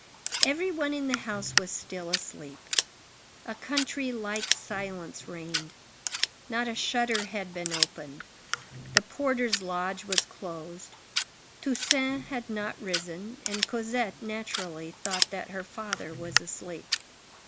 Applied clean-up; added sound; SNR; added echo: none; Scissors; 0 dB; none.